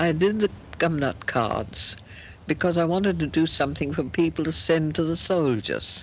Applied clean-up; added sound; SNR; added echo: none; none; none; none.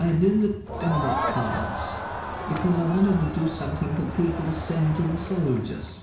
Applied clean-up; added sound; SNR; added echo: none; Crowd; 8 dB; reverberation time 0.6 s.